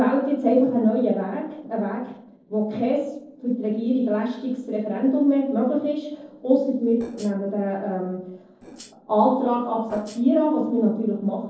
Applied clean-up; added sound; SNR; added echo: neural separator model SepFormer DNS4.